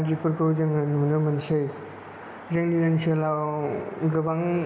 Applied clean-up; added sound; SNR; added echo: none; none; none; none.